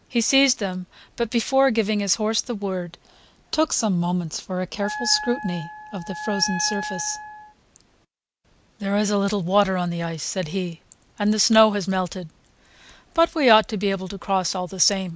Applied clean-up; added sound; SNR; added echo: none; Wind instrument, woodwind instrument; 9 dB; none.